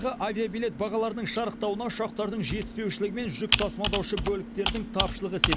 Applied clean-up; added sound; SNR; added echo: none; Computer keyboard; 3 dB; none.